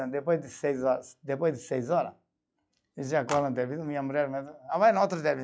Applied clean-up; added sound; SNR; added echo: classical method log-MMSE.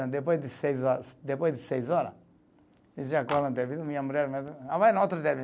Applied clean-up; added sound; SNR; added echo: none; Telephone; 16 dB; none.